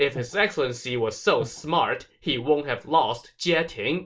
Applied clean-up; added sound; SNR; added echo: none; Breathing; 13 dB; reverberation time 0.2 s.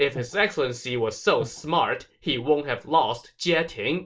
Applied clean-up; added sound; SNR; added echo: neural separator model SepFormer DNS4.